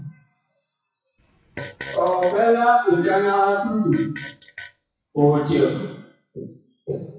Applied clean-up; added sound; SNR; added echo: classical method WPE with log-MMSE.